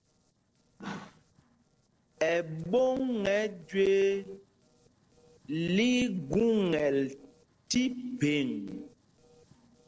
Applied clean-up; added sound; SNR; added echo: neural separator model SepFormer DNS4.